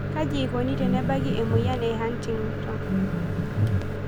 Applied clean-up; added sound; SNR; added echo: none; Bass guitar + Microwave oven; -4 dB; none.